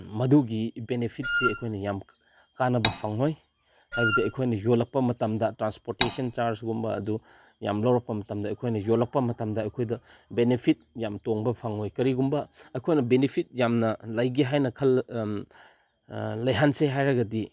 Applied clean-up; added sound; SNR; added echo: none; Cutlery, silverware + Wind instrument, woodwind instrument; 1 dB; none.